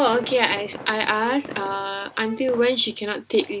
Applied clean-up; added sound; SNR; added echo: none; Fireworks + Bowed string instrument; 15 dB; none.